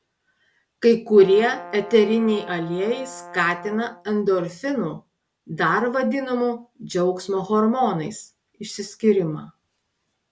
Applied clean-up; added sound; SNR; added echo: none; Brass instrument; 17 dB; none.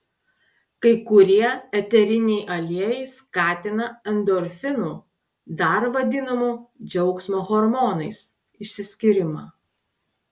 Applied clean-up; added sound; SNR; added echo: none; none; none; none.